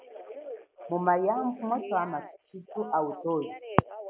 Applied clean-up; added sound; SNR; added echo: none; Telephone; 12 dB; none.